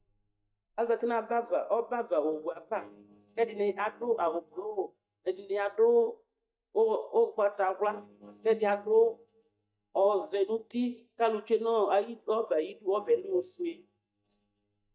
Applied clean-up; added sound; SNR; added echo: neural mask model DeepFilterNet 3.